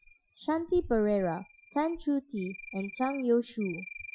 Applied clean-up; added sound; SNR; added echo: classical method Wiener filter.